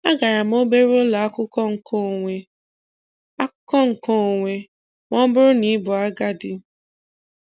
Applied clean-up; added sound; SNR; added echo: none; none; none; none.